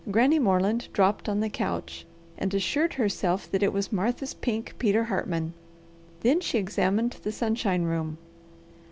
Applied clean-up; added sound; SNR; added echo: none; none; none; none.